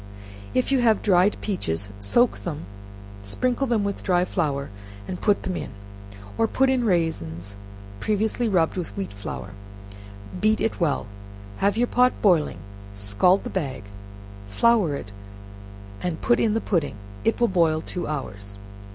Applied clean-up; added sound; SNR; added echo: none; none; none; none.